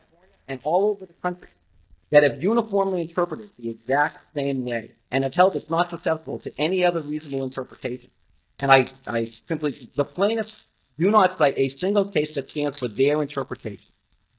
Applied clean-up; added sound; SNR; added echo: neural mask model DeepFilterNet 3.